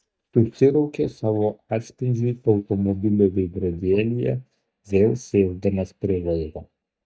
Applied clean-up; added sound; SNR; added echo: neural mask model DeepFilterNet 3.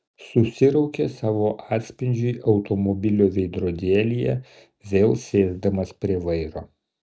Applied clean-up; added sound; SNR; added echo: none; none; none; none.